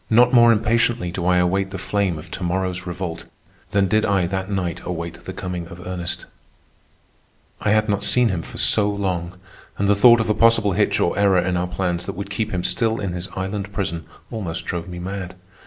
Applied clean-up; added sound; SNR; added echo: none; none; none; none.